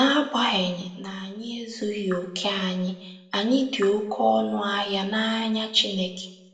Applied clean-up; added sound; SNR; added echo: none; none; none; reverberation time 0.6 s.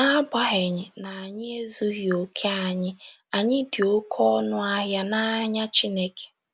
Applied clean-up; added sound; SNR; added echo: none; none; none; none.